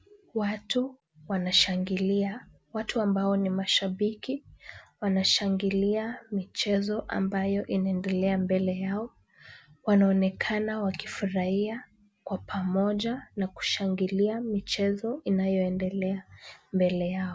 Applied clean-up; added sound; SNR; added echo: none; none; none; none.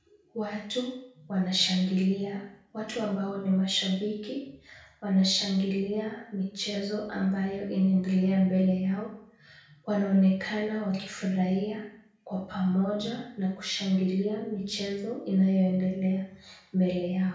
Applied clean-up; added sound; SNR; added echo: none; none; none; reverberation time 0.5 s.